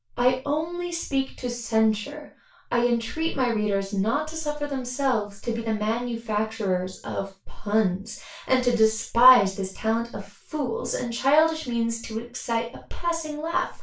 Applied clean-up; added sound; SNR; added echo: none; none; none; reverberation time 0.2 s.